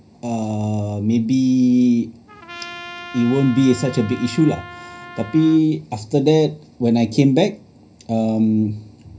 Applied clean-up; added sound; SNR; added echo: none; Trumpet; 17 dB; reverberation time 0.4 s.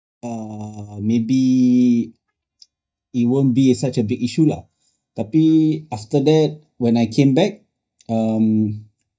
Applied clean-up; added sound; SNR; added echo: neural mask model DeepFilterNet 3.